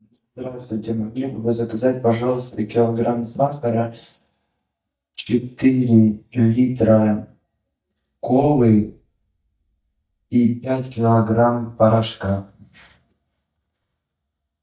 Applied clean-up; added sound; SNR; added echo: neural mask model DeepFilterNet 3.